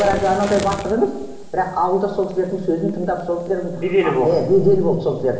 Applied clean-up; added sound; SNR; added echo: none; Fire; 17 dB; reverberation time 1.1 s.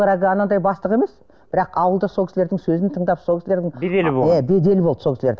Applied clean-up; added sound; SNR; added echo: none; none; none; none.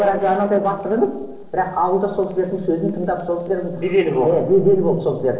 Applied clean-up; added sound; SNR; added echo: neural separator model SepFormer DNS4.